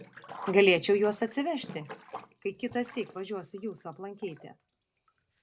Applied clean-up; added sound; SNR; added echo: none; Sink (filling or washing); 18 dB; none.